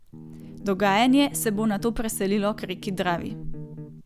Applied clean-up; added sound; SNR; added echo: none; Bass guitar; 14 dB; none.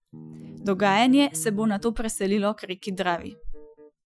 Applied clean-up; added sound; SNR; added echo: classical method Wiener filter.